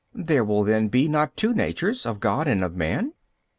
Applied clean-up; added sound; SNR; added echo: none; none; none; none.